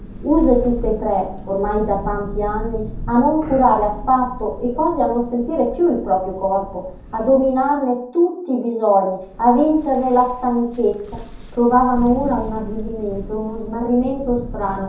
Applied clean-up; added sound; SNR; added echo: none; Thunder; 12 dB; reverberation time 0.6 s.